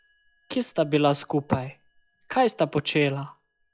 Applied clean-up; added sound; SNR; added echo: classical method log-MMSE.